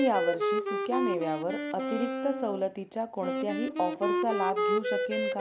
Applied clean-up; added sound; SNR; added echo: none; Wind instrument, woodwind instrument; 0 dB; none.